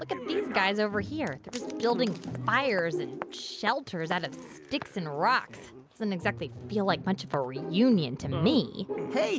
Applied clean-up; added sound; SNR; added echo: none; none; none; none.